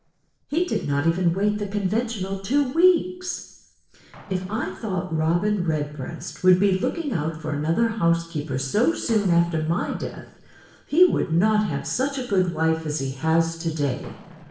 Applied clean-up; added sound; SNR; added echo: neural separator model SepFormer DNS4.